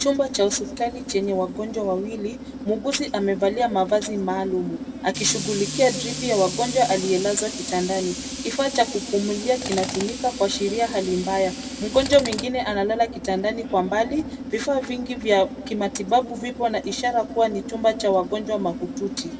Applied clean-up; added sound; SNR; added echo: none; Tools; 9 dB; reverberation time 1.2 s.